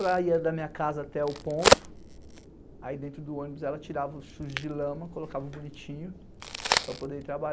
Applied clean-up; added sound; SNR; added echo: none; Crack; 0 dB; none.